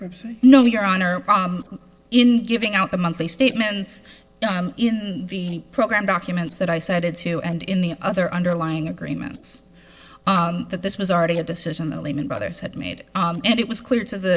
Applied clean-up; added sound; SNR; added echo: neural separator model SepFormer DNS4.